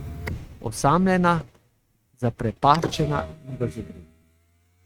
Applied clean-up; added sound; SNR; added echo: neural mask model RNNoise.